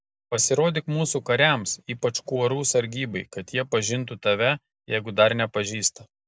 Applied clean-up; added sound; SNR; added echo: none; none; none; none.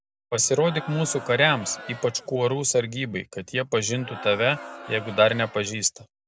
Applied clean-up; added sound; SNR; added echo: none; Crowd; 15 dB; none.